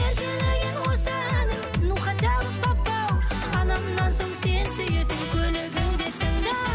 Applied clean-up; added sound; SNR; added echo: none; none; none; none.